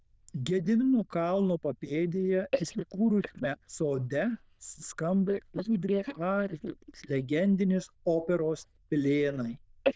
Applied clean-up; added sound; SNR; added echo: neural diffusion model UNIVERSE++.